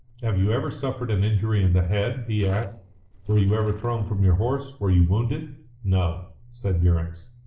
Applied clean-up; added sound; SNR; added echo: neural separator model SepFormer DNS4.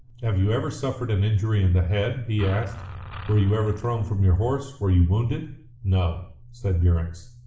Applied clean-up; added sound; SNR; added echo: none; Engine; 14 dB; reverberation time 0.6 s.